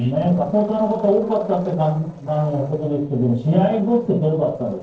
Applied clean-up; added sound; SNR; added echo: neural separator model SepFormer DNS4.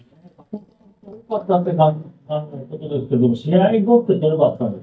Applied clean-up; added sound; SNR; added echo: neural mask model DeepFilterNet 3.